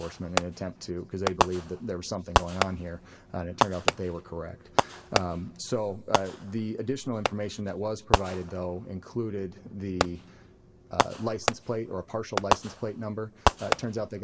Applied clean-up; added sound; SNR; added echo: none; Fireworks; -2 dB; reverberation time 1.4 s.